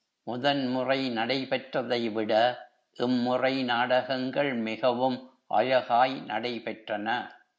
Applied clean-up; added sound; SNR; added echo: none; none; none; none.